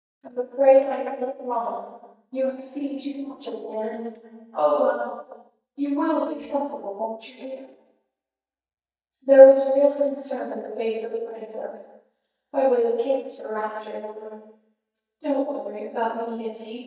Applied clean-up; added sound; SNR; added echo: neural mask model DeepFilterNet 3.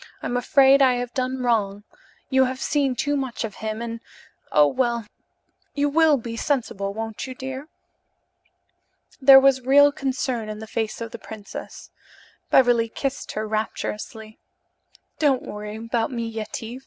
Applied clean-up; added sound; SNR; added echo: none; none; none; none.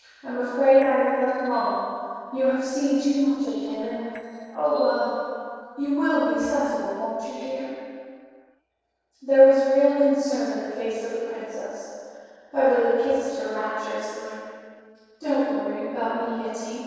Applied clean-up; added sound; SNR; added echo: neural separator model SepFormer DNS4.